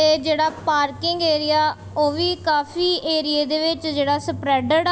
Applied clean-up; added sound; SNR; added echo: none; none; none; none.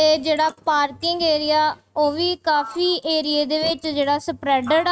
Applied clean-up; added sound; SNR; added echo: neural mask model RNNoise.